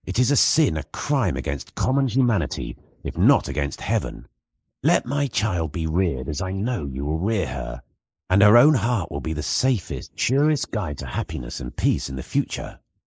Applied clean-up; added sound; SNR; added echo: neural mask model Resemble Enhance denoiser.